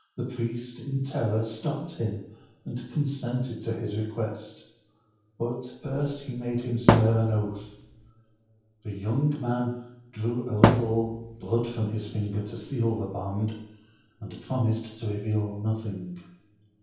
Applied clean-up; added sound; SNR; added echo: none; Thump, thud; -5 dB; reverberation time 0.9 s.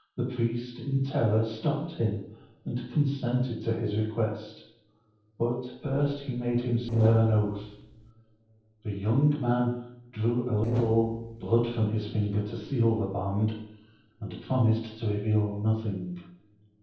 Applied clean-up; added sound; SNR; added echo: neural separator model SepFormer DNS4.